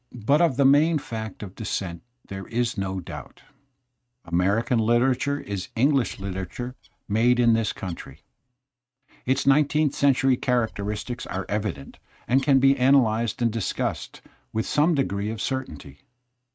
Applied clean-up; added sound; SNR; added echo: neural mask model RNNoise.